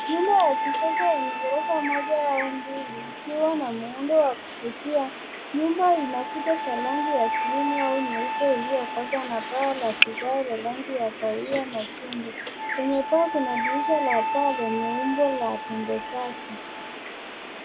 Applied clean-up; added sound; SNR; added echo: none; Bird vocalization, bird call, bird song + Wind instrument, woodwind instrument; 3 dB; none.